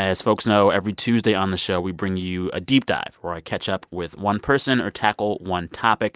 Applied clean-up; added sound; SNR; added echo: none; none; none; none.